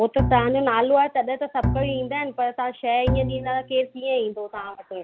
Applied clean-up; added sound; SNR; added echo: none; Bowed string instrument; 6 dB; none.